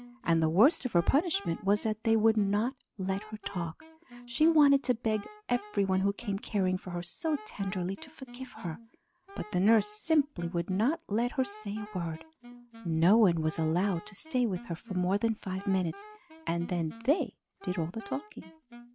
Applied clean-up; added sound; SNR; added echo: none; Wind instrument, woodwind instrument; 19 dB; none.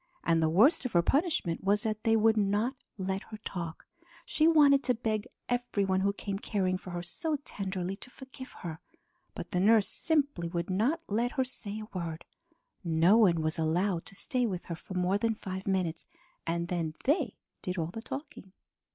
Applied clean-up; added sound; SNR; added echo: none; none; none; none.